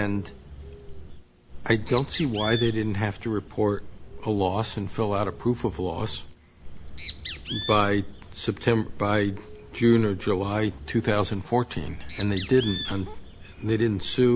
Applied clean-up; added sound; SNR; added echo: none; Bird; 10 dB; none.